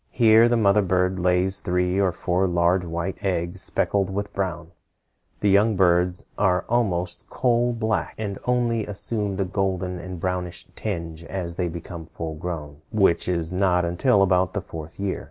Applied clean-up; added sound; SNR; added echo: none; none; none; none.